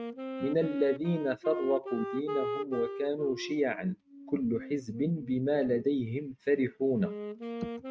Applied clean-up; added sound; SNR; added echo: neural mask model RNNoise.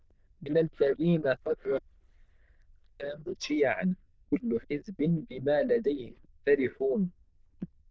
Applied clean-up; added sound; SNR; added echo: neural diffusion model UNIVERSE++.